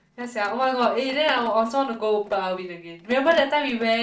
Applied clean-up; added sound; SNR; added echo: neural separator model SepFormer DNS4.